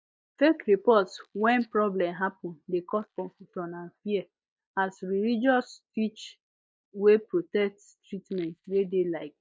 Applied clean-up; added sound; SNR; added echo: neural mask model DeepFilterNet 3.